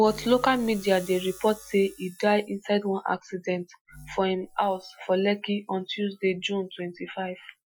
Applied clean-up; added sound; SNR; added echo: classical method Wiener filter.